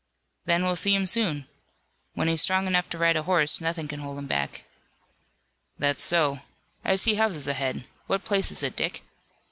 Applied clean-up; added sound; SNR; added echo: none; none; none; none.